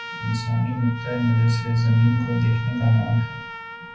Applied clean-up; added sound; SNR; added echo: none; Trumpet; 14 dB; reverberation time 0.3 s.